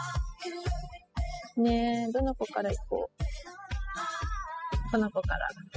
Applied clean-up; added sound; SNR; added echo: classical method spectral subtraction.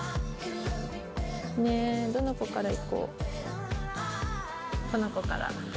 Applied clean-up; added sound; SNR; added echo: none; Wind instrument, woodwind instrument; 17 dB; none.